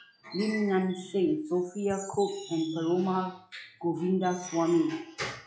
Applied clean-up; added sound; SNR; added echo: classical method log-MMSE.